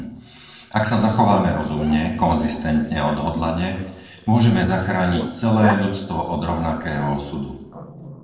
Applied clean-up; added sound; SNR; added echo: neural separator model SepFormer DNS4.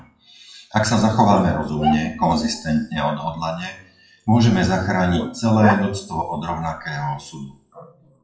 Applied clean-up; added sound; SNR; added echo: classical method WPE with log-MMSE.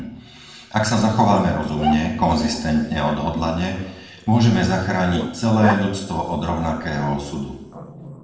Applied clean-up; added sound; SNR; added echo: none; Growling; 13 dB; reverberation time 1.0 s.